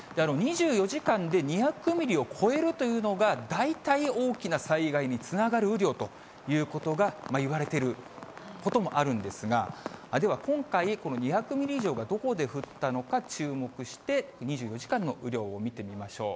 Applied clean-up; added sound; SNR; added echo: none; none; none; none.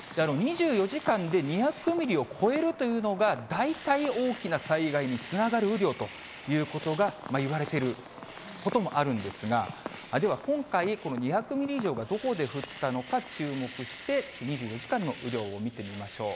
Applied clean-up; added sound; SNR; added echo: none; Domestic sounds, home sounds; 17 dB; none.